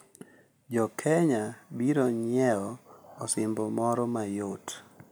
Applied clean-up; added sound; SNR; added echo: none; none; none; none.